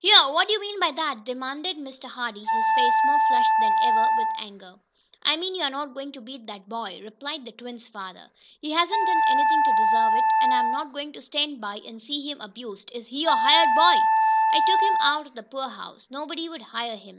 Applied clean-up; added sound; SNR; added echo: none; Wind instrument, woodwind instrument; -5 dB; none.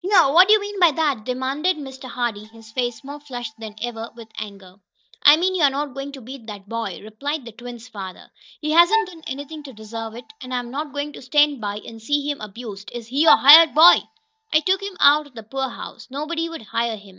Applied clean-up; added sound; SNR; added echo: neural mask model DeepFilterNet 3.